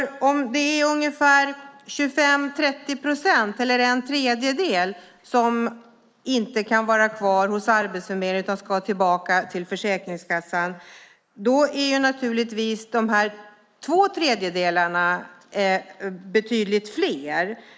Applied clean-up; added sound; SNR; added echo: neural mask model Resemble Enhance denoiser.